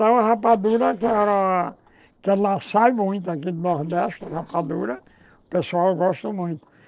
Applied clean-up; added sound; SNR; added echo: neural separator model SepFormer DNS4.